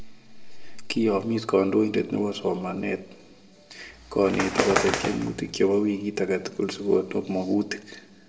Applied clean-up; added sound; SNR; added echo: none; Bird; 4 dB; reverberation time 1.0 s.